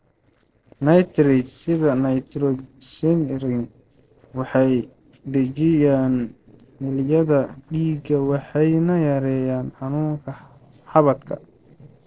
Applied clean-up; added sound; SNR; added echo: neural separator model SepFormer DNS4.